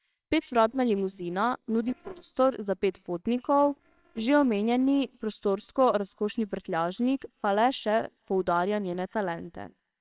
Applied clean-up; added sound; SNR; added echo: neural separator model SepFormer WHAMR!.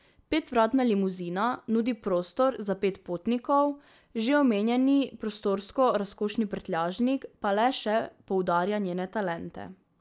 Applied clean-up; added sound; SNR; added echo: none; none; none; none.